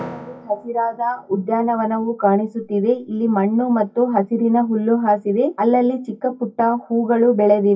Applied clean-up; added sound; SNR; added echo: classical method WPE with log-MMSE.